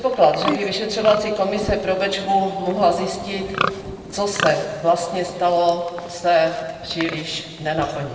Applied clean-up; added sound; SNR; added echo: none; Livestock, farm animals, working animals; 10 dB; reverberation time 1.5 s.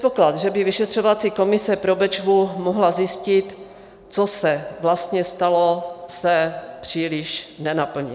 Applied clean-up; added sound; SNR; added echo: none; none; none; none.